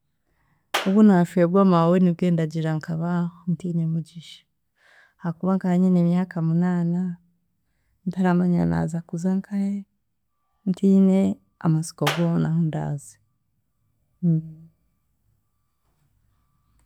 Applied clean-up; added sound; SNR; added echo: none; Clapping; 10 dB; none.